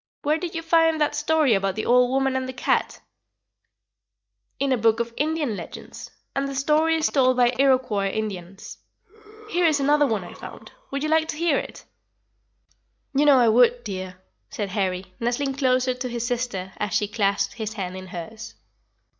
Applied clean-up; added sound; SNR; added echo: neural mask model DeepFilterNet 3.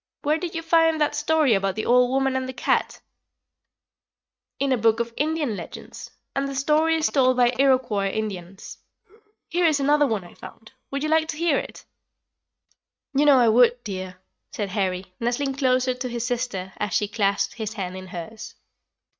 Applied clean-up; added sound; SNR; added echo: neural mask model RNNoise.